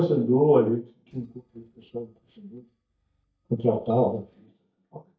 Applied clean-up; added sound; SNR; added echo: neural mask model DeepFilterNet 3.